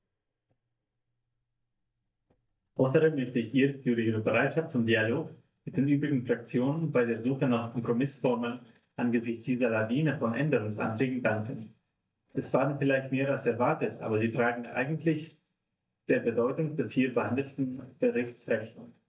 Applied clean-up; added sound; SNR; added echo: neural mask model DeepFilterNet 3.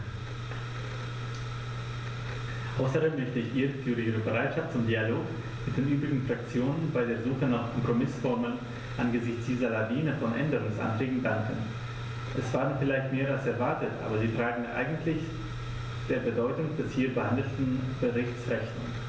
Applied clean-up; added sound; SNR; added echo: none; Bowed string instrument; 18 dB; none.